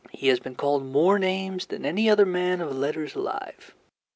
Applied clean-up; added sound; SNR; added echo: none; none; none; none.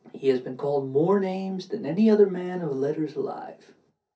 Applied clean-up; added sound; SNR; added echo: none; none; none; reverberation time 0.3 s.